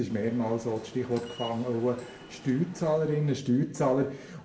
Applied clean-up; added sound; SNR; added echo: none; Subway, metro, underground; 19 dB; reverberation time 0.4 s.